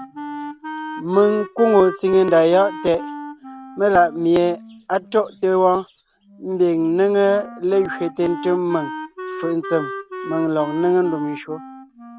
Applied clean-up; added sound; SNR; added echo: none; Wind instrument, woodwind instrument; 13 dB; none.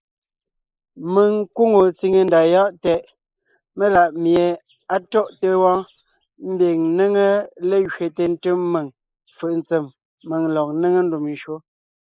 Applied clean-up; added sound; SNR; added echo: neural mask model Resemble Enhance denoiser.